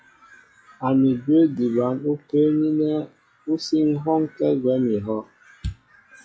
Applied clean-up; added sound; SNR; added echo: classical method log-MMSE.